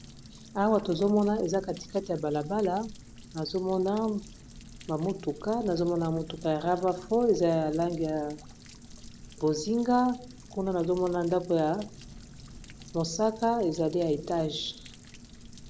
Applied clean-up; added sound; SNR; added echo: none; Engine + Stream / Trickle, dribble / Splash, splatter; 18 dB; none.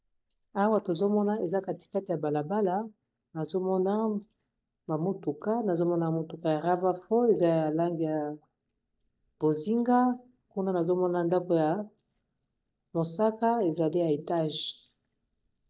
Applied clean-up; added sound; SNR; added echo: neural mask model DeepFilterNet 3.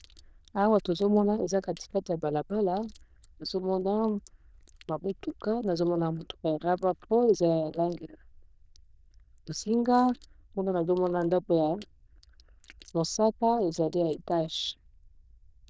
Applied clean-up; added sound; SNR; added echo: neural diffusion model UNIVERSE++.